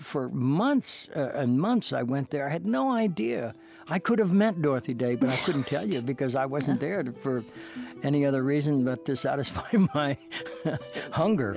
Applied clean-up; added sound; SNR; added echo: none; none; none; none.